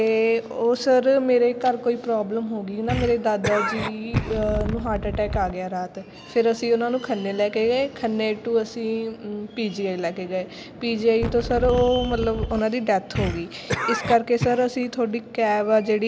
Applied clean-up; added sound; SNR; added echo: none; Wind + Cough; 6 dB; none.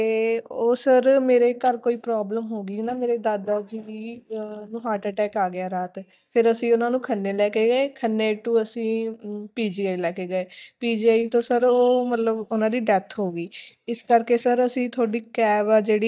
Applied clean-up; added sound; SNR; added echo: neural mask model DeepFilterNet 3.